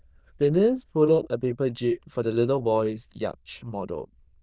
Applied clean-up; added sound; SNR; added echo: neural diffusion model UNIVERSE++.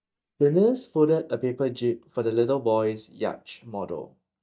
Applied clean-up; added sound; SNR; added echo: neural mask model DeepFilterNet 3.